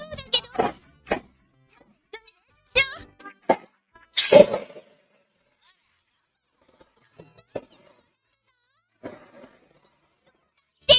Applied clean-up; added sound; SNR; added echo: neural mask model RNNoise.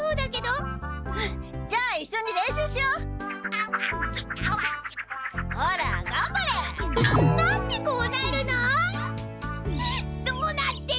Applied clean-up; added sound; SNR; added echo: none; none; none; none.